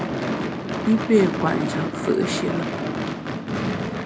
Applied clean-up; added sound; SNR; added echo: none; Gunshot, gunfire / Fireworks; 1 dB; none.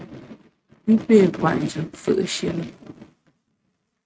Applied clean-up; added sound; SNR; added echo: neural mask model RNNoise.